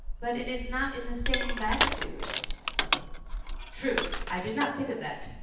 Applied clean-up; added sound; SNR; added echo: none; Crushing; -4 dB; reverberation time 0.9 s.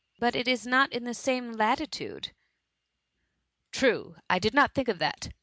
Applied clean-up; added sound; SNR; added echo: none; none; none; none.